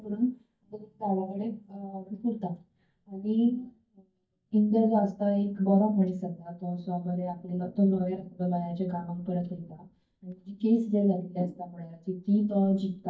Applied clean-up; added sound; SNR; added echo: neural mask model DeepFilterNet 3.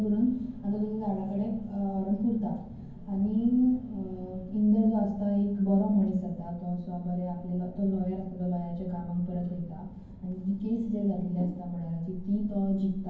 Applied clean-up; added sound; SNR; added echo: none; Thunder; 17 dB; reverberation time 0.9 s.